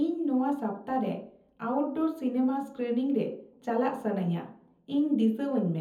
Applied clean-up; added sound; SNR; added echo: none; none; none; reverberation time 0.6 s.